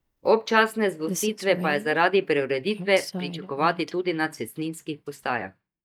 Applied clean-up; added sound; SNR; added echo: neural mask model DeepFilterNet 3.